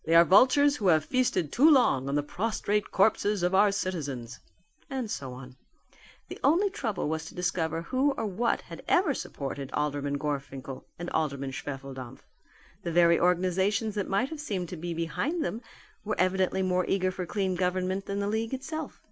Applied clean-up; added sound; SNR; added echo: none; none; none; none.